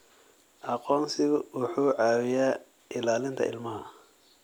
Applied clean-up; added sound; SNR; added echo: none; none; none; none.